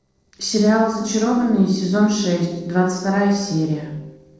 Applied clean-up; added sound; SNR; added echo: neural separator model SepFormer DNS4.